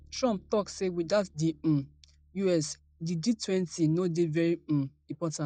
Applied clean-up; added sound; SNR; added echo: classical method log-MMSE.